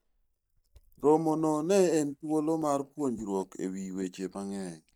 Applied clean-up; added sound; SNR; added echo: neural mask model DeepFilterNet 3.